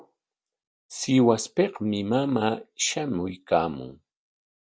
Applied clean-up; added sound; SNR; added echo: none; none; none; none.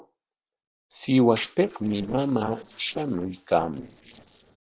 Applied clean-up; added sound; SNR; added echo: neural separator model SepFormer DNS4.